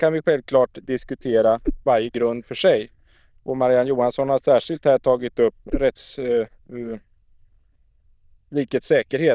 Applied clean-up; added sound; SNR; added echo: neural diffusion model UNIVERSE++.